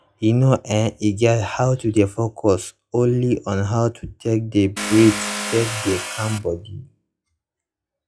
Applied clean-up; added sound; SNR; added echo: classical method log-MMSE.